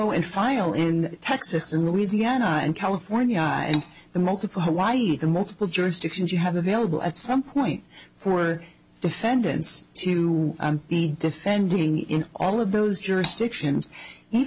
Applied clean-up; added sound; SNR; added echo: none; Cutlery, silverware; 10 dB; none.